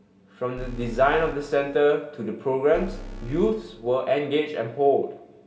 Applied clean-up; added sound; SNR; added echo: none; Alarm; 13 dB; reverberation time 1.8 s.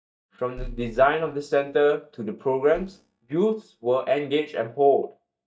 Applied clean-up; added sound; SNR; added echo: neural mask model DeepFilterNet 3.